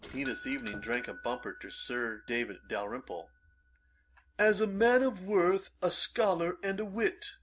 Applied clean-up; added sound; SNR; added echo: none; Doorbell; 5 dB; none.